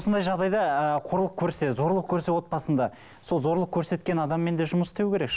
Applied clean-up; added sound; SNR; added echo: none; none; none; none.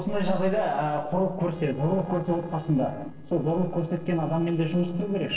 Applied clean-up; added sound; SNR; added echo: neural separator model SepFormer DNS4.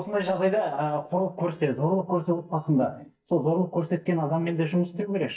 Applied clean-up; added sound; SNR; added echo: neural mask model DeepFilterNet 3.